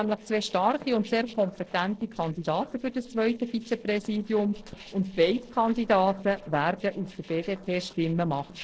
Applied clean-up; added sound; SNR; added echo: neural separator model SepFormer DNS4.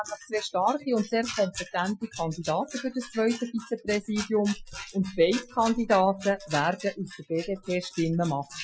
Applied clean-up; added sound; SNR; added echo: classical method Wiener filter.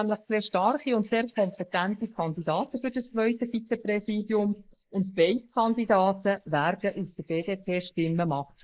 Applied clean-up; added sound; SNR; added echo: neural mask model Resemble Enhance denoiser.